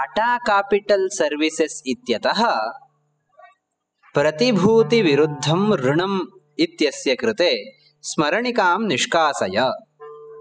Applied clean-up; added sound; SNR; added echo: classical method spectral subtraction.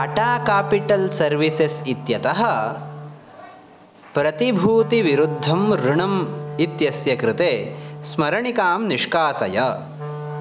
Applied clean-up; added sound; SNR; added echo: none; Wind instrument, woodwind instrument; 11 dB; none.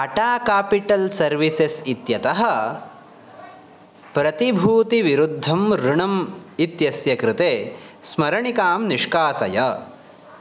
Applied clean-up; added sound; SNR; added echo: none; none; none; none.